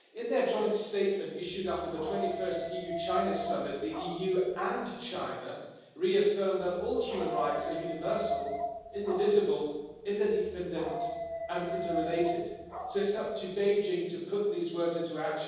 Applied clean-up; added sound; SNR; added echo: none; Dog; 6 dB; reverberation time 1.3 s.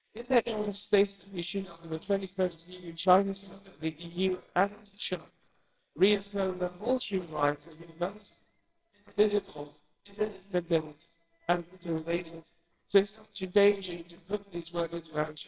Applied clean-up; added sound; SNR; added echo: neural separator model SepFormer WHAMR!.